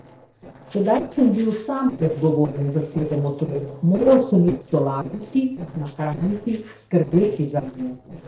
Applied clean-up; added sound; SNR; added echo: neural separator model SepFormer DNS4.